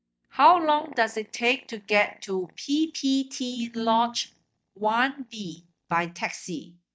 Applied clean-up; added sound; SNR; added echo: neural mask model DeepFilterNet 3.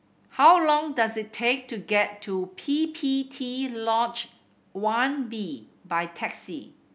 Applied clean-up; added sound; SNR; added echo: none; none; none; none.